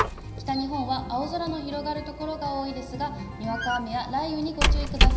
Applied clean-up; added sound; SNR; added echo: none; Squeak; -2 dB; reverberation time 0.9 s.